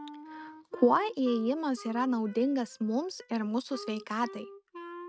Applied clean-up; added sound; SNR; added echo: neural mask model RNNoise.